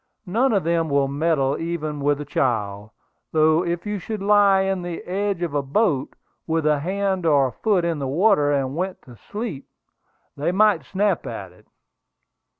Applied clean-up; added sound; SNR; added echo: none; none; none; none.